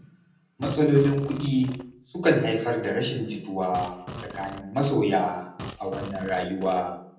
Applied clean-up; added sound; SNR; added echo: none; Fart; 14 dB; reverberation time 0.6 s.